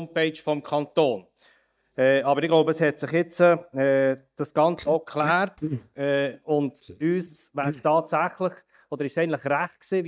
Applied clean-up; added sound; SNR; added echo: neural mask model DeepFilterNet 3.